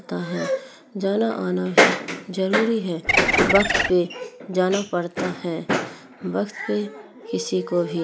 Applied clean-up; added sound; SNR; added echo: none; Bird; -1 dB; none.